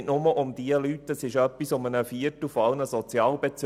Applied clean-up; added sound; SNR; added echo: none; none; none; none.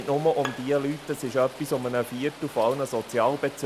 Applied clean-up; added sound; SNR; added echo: none; Rain + Bowed string instrument; 15 dB; none.